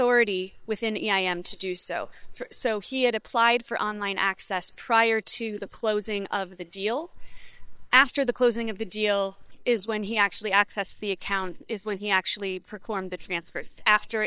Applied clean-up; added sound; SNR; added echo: neural separator model SepFormer WHAM!.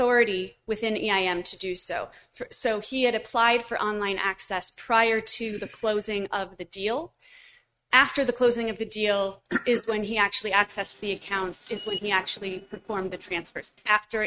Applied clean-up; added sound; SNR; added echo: neural mask model RNNoise.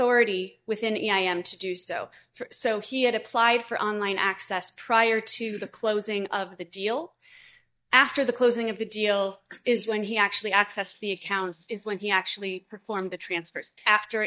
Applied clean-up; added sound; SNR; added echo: neural mask model DeepFilterNet 3.